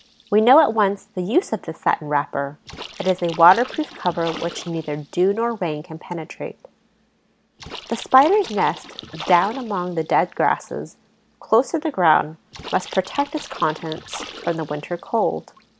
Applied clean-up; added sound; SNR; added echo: none; Splash, splatter; 18 dB; none.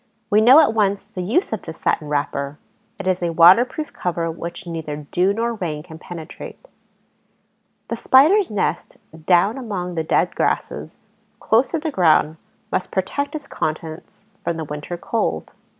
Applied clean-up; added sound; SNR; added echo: none; none; none; none.